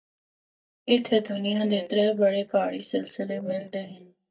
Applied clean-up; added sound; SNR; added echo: neural mask model DeepFilterNet 3.